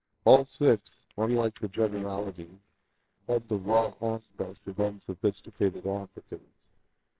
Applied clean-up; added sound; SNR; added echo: neural separator model SepFormer WHAMR!.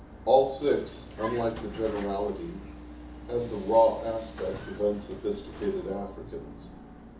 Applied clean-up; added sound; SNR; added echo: none; Vehicle; 13 dB; reverberation time 0.8 s.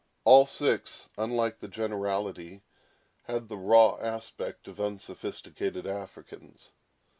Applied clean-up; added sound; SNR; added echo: none; none; none; none.